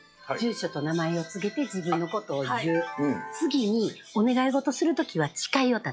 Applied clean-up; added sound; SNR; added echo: classical method log-MMSE.